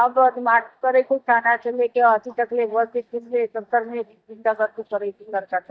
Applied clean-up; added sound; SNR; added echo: neural mask model DeepFilterNet 3.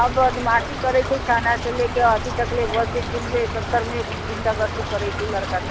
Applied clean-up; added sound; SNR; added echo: none; Stream / Trickle, dribble; 5 dB; none.